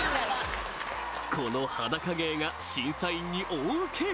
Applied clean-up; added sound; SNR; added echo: none; none; none; none.